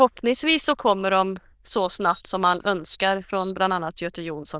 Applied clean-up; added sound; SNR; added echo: neural diffusion model UNIVERSE++.